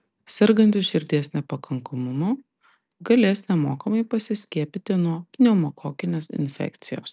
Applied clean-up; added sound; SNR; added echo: none; none; none; none.